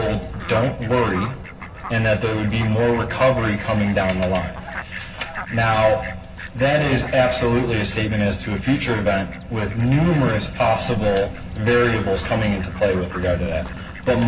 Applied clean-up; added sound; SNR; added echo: none; Fowl; 16 dB; reverberation time 0.4 s.